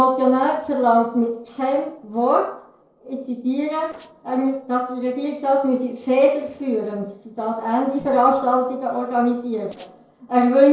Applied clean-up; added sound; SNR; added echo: neural separator model SepFormer DNS4.